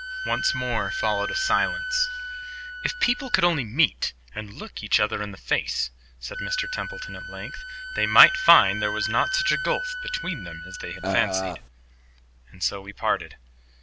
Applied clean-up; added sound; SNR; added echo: none; Wind instrument, woodwind instrument + Burping, eructation; 7 dB; none.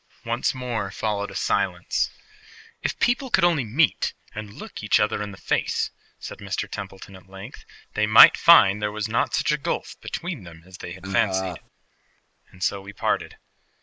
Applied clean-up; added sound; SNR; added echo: neural mask model Resemble Enhance denoiser.